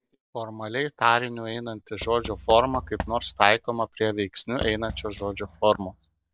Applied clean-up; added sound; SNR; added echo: neural mask model DeepFilterNet 3.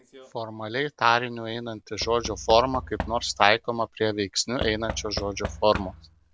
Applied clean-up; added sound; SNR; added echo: none; Knock / Wood; 12 dB; none.